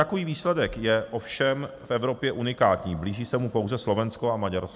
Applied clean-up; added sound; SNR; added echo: none; none; none; none.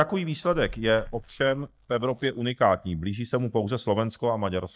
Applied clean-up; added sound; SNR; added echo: neural mask model DeepFilterNet 3.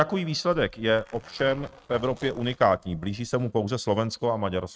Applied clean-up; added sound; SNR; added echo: neural mask model RNNoise.